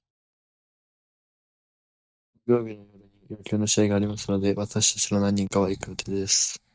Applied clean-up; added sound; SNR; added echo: neural mask model DeepFilterNet 3.